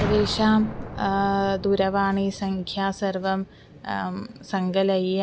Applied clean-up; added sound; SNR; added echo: none; Boom; 11 dB; none.